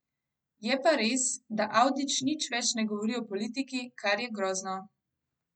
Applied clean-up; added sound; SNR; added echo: none; none; none; none.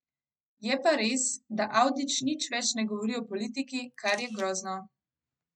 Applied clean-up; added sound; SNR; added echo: neural mask model RNNoise.